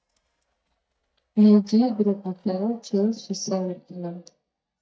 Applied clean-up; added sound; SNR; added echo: neural mask model DeepFilterNet 3.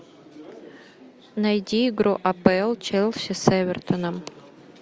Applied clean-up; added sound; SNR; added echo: none; none; none; none.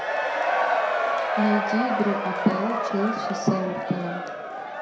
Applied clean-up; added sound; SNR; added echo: none; Crowd / Cheering; -1 dB; reverberation time 0.6 s.